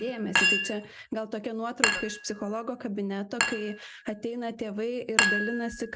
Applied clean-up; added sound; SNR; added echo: none; Chink, clink; -2 dB; none.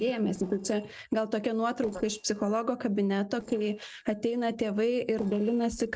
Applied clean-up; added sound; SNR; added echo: neural separator model SepFormer DNS4.